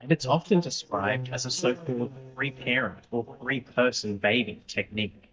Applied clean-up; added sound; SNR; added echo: neural mask model DeepFilterNet 3.